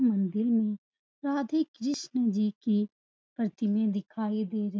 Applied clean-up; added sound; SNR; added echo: none; none; none; none.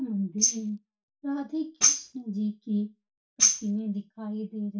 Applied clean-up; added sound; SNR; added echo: neural mask model DeepFilterNet 3.